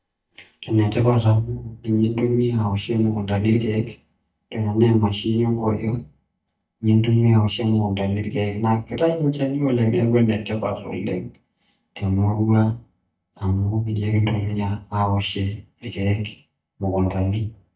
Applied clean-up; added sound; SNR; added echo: neural mask model DeepFilterNet 3.